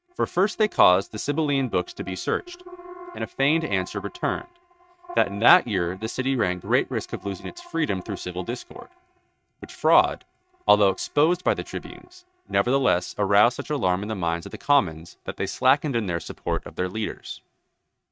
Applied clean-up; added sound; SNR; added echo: neural mask model RNNoise.